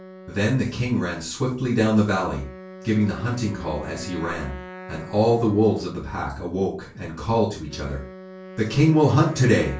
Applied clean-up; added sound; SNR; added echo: none; Wind instrument, woodwind instrument; 18 dB; reverberation time 0.3 s.